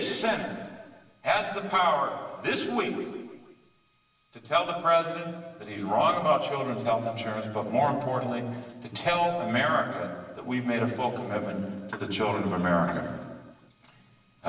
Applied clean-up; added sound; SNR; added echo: none; none; none; reverberation time 1.3 s.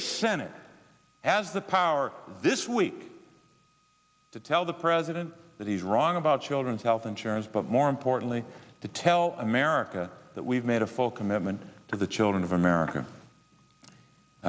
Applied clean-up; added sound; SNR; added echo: none; none; none; none.